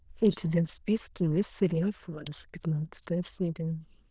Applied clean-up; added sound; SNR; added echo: neural diffusion model UNIVERSE++.